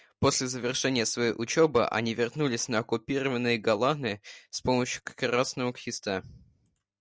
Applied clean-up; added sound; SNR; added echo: none; none; none; none.